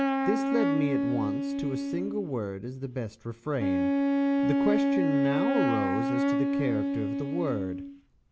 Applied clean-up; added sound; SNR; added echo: none; Wind instrument, woodwind instrument; -5 dB; none.